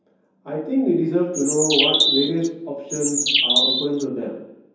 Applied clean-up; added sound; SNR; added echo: none; Bird; -3 dB; reverberation time 0.9 s.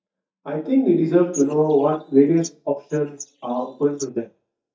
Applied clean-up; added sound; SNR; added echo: neural mask model DeepFilterNet 3.